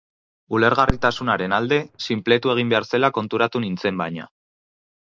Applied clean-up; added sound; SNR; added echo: none; Fireworks; 10 dB; none.